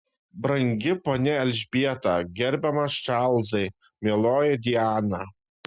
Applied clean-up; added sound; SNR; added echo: none; none; none; none.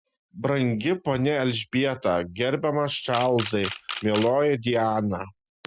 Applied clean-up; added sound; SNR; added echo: none; Camera; 12 dB; none.